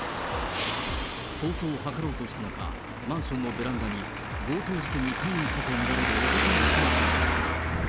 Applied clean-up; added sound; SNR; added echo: none; Traffic noise, roadway noise; -3 dB; none.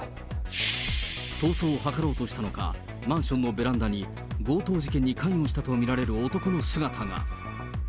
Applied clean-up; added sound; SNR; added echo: none; none; none; none.